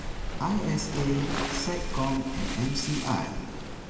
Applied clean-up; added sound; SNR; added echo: none; Waves, surf; 3 dB; reverberation time 2.5 s.